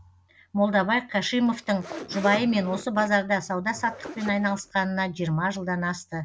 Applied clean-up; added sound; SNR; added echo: none; Zipper (clothing); 14 dB; none.